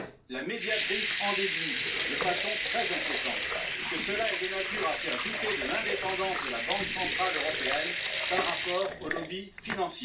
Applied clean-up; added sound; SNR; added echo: none; Sink (filling or washing) / Water tap, faucet / Liquid; -2 dB; reverberation time 0.3 s.